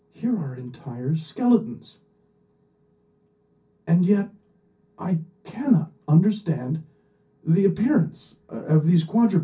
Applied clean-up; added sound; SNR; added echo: none; none; none; reverberation time 0.3 s.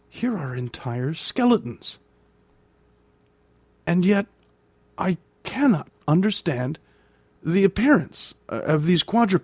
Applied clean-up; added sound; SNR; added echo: none; none; none; none.